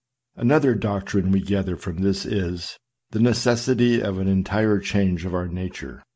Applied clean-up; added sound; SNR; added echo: none; none; none; none.